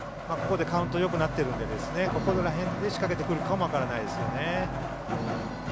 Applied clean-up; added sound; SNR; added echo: none; Bowed string instrument; 16 dB; none.